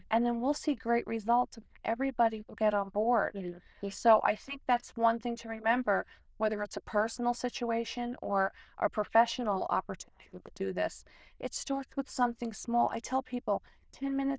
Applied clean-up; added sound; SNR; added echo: neural diffusion model UNIVERSE++.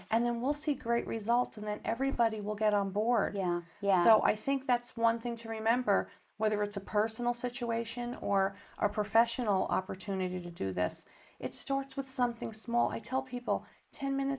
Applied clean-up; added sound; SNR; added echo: neural mask model Resemble Enhance denoiser.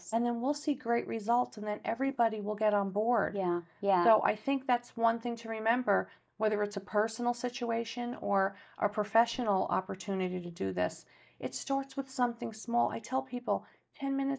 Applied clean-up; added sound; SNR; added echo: neural mask model DeepFilterNet 3.